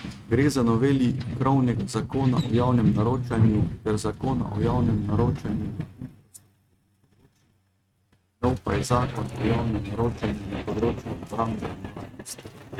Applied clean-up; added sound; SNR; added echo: neural mask model RNNoise.